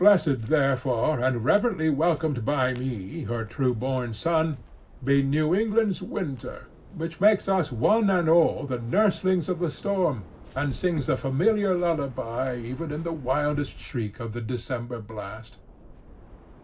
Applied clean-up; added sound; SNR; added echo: none; Waves, surf; 20 dB; reverberation time 0.4 s.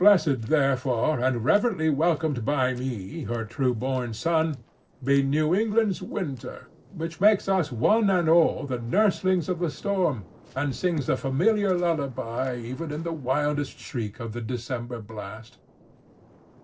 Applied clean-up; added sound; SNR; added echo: neural separator model SepFormer DNS4.